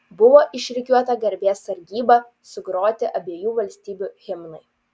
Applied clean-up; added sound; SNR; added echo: none; none; none; none.